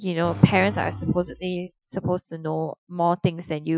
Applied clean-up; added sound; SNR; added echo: classical method Wiener filter.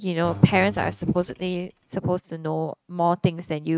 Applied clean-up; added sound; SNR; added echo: neural mask model RNNoise.